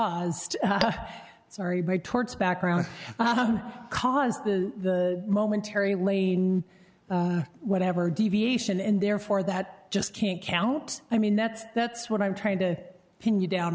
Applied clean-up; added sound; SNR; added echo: none; Tap / Glass; 6 dB; none.